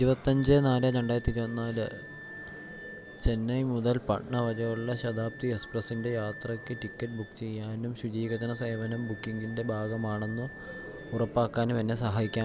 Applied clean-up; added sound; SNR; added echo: none; Wind instrument, woodwind instrument; 17 dB; none.